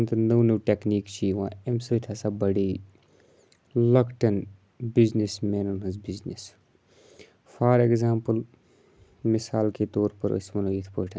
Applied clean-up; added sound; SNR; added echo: none; none; none; none.